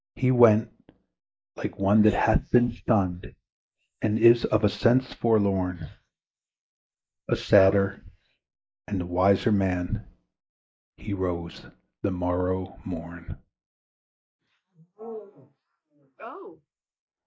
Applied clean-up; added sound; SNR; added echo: neural mask model Resemble Enhance denoiser.